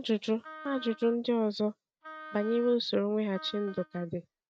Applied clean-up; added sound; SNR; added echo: neural mask model RNNoise.